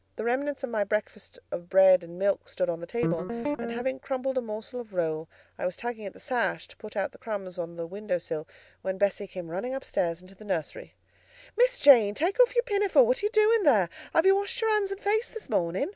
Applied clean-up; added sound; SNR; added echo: none; Guitar; 4 dB; none.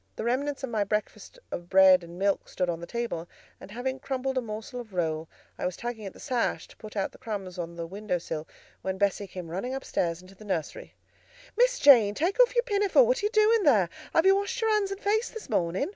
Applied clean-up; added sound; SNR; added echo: none; none; none; none.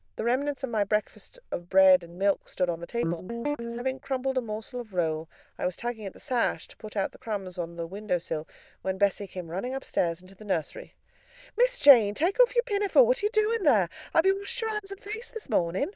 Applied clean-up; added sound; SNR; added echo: neural diffusion model UNIVERSE++.